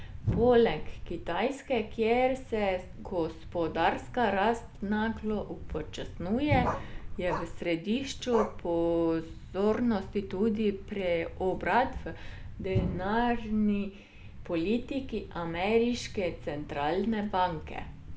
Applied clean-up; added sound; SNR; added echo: none; Thump, thud + Bark; 8 dB; none.